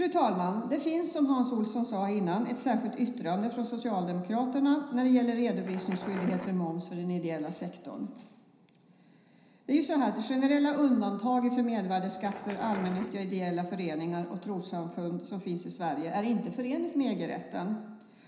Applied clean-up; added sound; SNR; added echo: none; Wild animals; 14 dB; reverberation time 0.9 s.